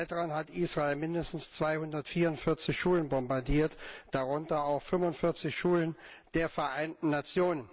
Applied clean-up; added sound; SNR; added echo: none; none; none; none.